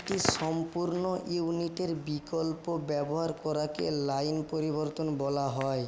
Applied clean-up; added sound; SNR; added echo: none; Crackle; 12 dB; none.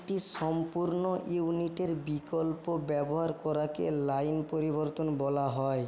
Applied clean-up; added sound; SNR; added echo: none; none; none; none.